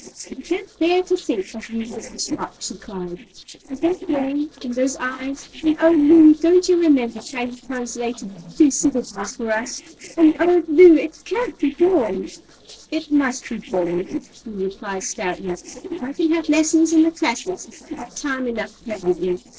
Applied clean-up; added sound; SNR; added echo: neural separator model SepFormer DNS4.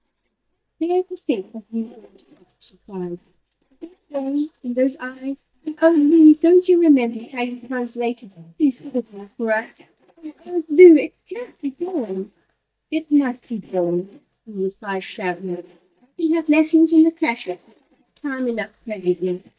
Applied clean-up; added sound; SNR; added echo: neural mask model DeepFilterNet 3.